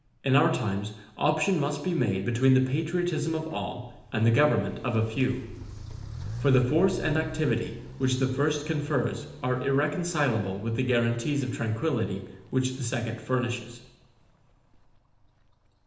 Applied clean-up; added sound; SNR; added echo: none; Walk, footsteps; 16 dB; reverberation time 0.8 s.